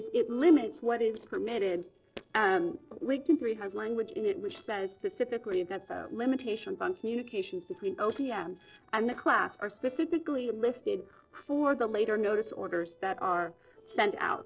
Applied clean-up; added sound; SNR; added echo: neural separator model SepFormer DNS4.